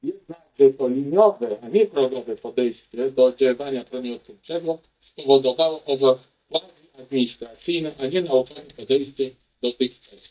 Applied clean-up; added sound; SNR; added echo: neural mask model DeepFilterNet 3.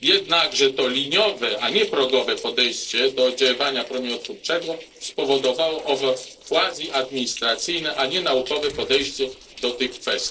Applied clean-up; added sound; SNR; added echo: neural separator model SepFormer DNS4.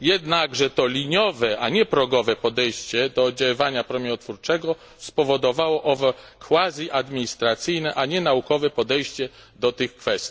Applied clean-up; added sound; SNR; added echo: none; none; none; none.